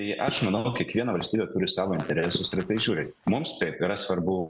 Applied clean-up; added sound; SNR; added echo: none; Walk, footsteps + Fart; 14 dB; none.